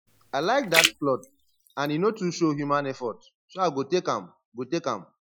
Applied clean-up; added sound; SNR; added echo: classical method Wiener filter.